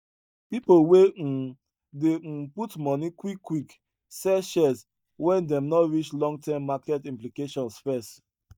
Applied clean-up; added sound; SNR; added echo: neural mask model DeepFilterNet 3.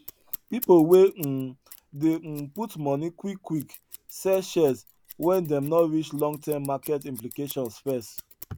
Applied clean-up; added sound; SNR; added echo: none; Scissors; 20 dB; none.